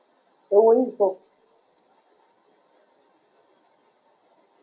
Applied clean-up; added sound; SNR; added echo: none; none; none; reverberation time 0.2 s.